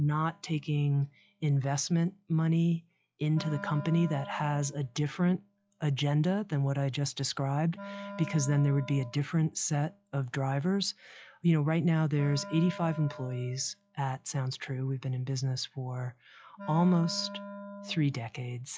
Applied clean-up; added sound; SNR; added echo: classical method log-MMSE.